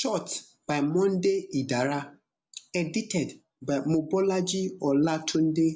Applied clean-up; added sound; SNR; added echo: none; none; none; none.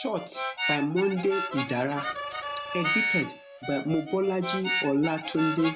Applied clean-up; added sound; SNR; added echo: none; Harmonica; 4 dB; none.